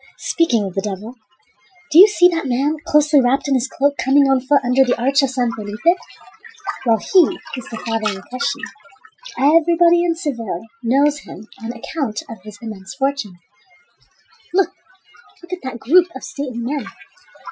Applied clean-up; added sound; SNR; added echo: classical method Wiener filter.